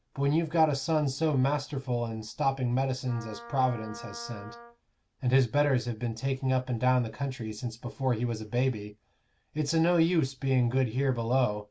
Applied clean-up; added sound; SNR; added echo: none; Wind instrument, woodwind instrument; 18 dB; none.